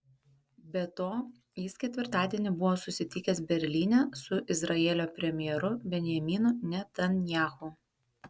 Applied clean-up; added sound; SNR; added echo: none; none; none; none.